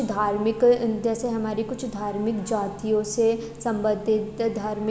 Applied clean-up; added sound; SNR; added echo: none; none; none; none.